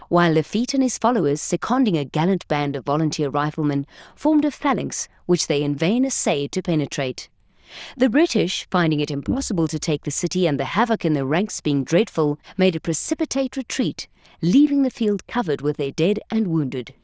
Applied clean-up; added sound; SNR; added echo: neural diffusion model UNIVERSE++.